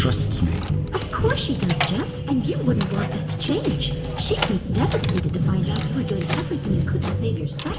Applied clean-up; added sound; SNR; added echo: none; Keys jangling; 10 dB; reverberation time 1.5 s.